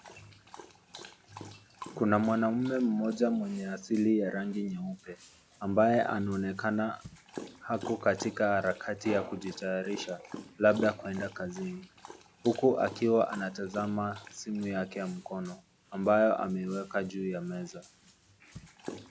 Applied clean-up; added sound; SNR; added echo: none; Dog; 18 dB; none.